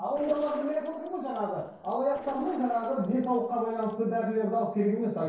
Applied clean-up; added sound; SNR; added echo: neural separator model SepFormer DNS4.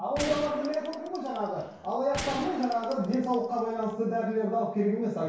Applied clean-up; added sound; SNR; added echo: none; Gunshot, gunfire; 11 dB; reverberation time 0.6 s.